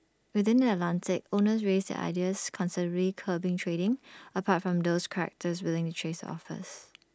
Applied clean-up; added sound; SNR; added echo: none; none; none; none.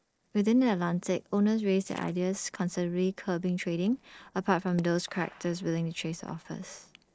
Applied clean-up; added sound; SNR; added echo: neural separator model SepFormer DNS4.